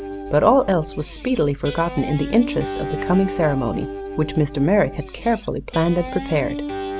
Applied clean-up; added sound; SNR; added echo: none; Guitar; 10 dB; none.